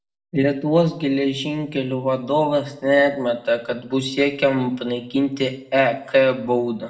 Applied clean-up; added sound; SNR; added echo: none; none; none; reverberation time 0.6 s.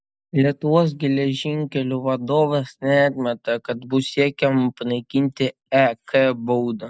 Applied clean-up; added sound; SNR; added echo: none; none; none; none.